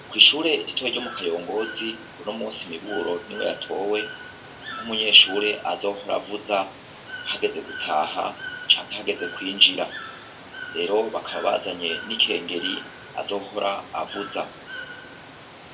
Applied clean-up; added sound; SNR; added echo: none; Water / Bird; 13 dB; reverberation time 0.2 s.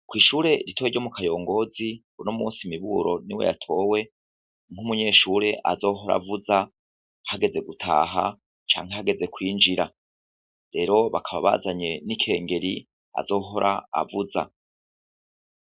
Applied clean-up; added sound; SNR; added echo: none; none; none; none.